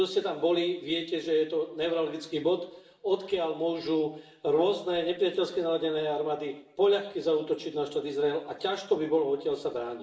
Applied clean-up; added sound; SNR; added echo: none; none; none; reverberation time 0.7 s.